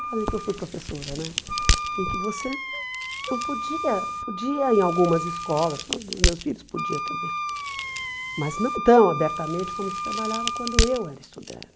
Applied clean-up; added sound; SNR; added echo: none; Crack + Wind instrument, woodwind instrument; 2 dB; none.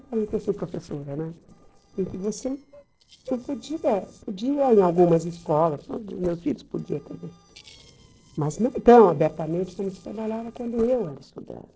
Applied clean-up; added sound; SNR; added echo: neural separator model SepFormer DNS4.